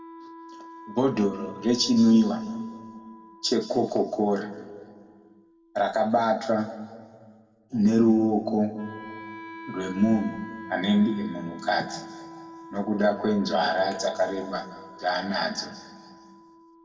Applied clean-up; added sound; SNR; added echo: none; Wind instrument, woodwind instrument; 18 dB; reverberation time 1.5 s.